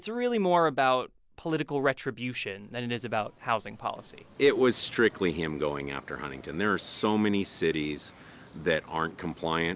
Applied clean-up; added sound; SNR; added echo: none; none; none; none.